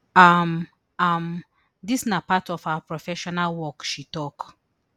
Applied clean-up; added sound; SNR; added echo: none; none; none; none.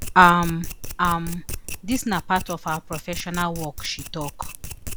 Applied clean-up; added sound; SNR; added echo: none; Domestic sounds, home sounds; 9 dB; none.